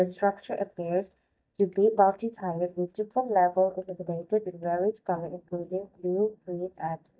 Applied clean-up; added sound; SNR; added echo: neural mask model DeepFilterNet 3.